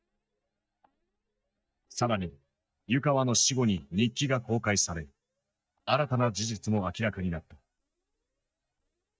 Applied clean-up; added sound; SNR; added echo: neural mask model DeepFilterNet 3.